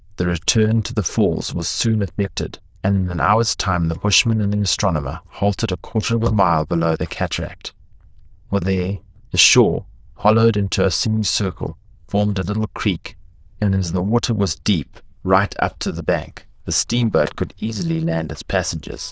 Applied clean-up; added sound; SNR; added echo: neural diffusion model UNIVERSE++.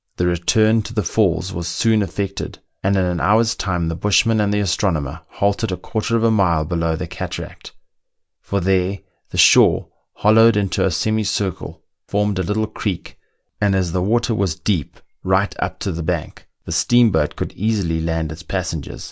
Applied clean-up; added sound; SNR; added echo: none; none; none; none.